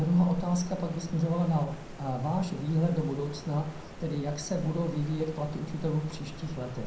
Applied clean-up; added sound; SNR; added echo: none; Stream; 13 dB; reverberation time 0.5 s.